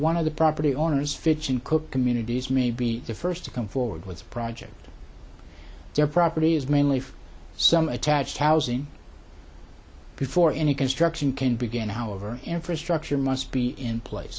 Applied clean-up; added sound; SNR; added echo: none; none; none; none.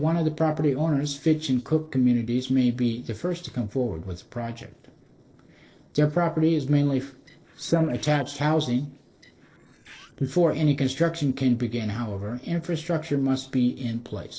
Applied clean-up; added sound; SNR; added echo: neural separator model SepFormer DNS4.